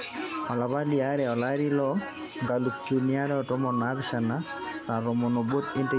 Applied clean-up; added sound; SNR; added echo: none; none; none; none.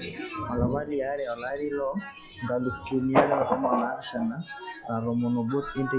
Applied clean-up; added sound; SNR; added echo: classical method log-MMSE.